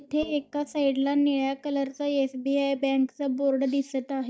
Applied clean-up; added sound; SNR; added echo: neural mask model DeepFilterNet 3.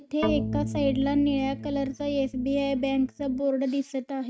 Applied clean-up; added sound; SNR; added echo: neural mask model RNNoise.